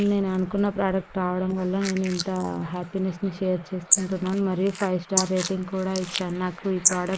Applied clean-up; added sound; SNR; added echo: neural mask model Resemble Enhance denoiser.